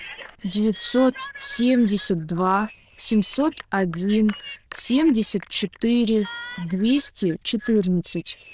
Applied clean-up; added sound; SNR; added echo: neural diffusion model UNIVERSE++.